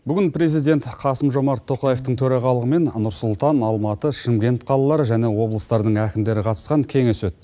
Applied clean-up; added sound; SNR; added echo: none; Acoustic guitar; 19 dB; none.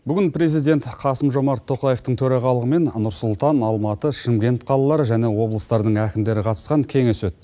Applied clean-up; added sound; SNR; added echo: none; none; none; none.